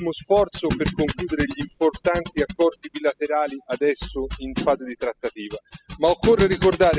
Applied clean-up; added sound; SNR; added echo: classical method spectral subtraction.